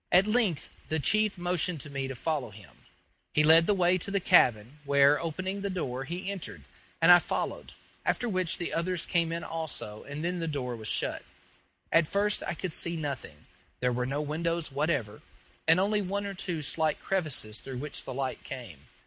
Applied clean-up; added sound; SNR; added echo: none; none; none; none.